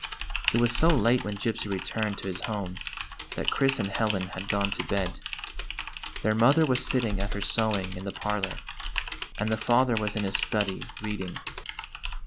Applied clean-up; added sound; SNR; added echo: none; Typing; 5 dB; none.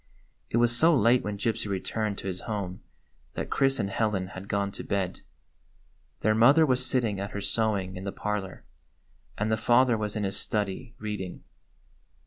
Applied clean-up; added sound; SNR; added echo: none; none; none; none.